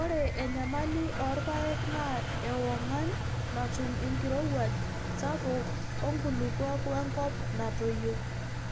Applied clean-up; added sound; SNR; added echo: none; Engine; -2 dB; none.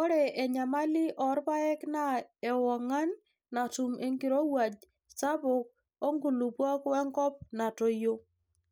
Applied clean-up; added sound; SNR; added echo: none; none; none; none.